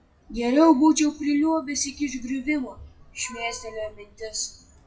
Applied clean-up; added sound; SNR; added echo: classical method WPE with log-MMSE.